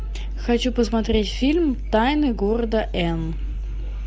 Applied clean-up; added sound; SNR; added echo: none; none; none; none.